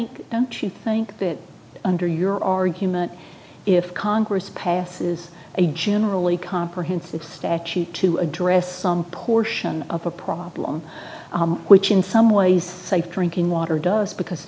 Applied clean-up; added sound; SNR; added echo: none; none; none; none.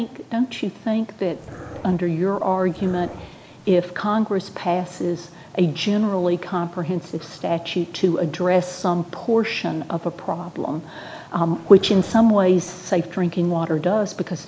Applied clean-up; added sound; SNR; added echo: none; Dog; 18 dB; none.